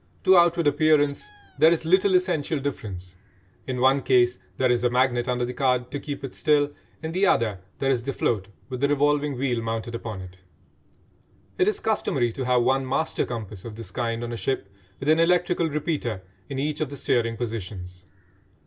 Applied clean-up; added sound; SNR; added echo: none; Squeak; 19 dB; none.